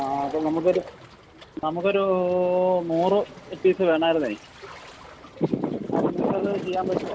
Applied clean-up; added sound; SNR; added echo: none; Waves, surf; 19 dB; none.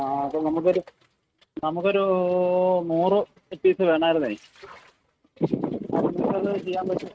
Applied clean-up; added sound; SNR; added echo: neural mask model RNNoise.